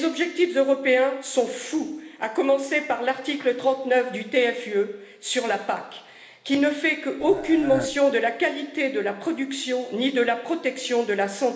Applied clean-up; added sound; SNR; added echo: none; Burping, eructation; 11 dB; reverberation time 1.1 s.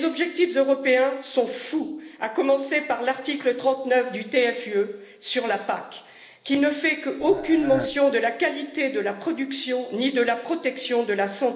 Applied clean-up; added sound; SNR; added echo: neural separator model SepFormer DNS4.